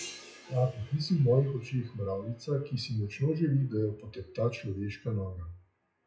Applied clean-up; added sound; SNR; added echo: classical method WPE with log-MMSE.